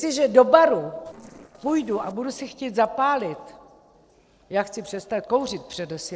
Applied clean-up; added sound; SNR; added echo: neural separator model SepFormer DNS4.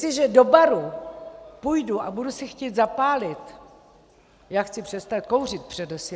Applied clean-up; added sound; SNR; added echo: none; none; none; none.